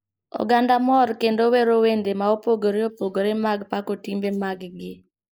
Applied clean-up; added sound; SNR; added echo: neural mask model Resemble Enhance denoiser.